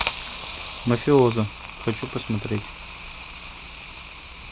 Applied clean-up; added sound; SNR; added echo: none; Hiss; 9 dB; none.